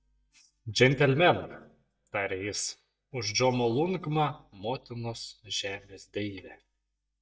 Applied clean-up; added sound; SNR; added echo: neural mask model DeepFilterNet 3.